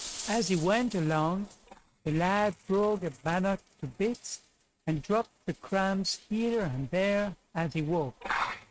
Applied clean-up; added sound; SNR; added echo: neural mask model RNNoise.